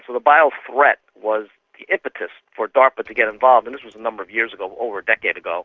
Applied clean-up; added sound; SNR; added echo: none; none; none; none.